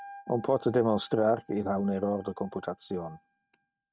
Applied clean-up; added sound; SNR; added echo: neural mask model RNNoise.